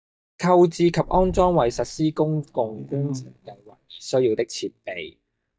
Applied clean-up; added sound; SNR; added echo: neural mask model DeepFilterNet 3.